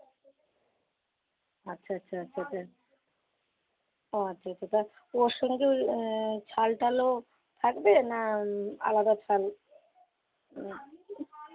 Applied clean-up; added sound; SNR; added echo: none; none; none; none.